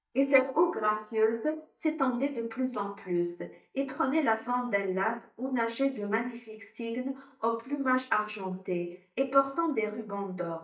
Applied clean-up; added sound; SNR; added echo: neural mask model DeepFilterNet 3.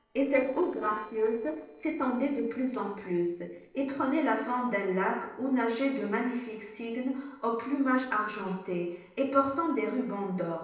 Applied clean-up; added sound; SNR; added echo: neural separator model SepFormer DNS4.